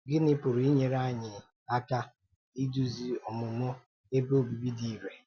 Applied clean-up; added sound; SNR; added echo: none; none; none; none.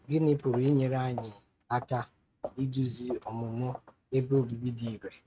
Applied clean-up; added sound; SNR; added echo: neural mask model RNNoise.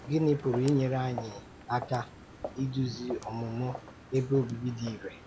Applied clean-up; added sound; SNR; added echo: none; Walk, footsteps; 14 dB; none.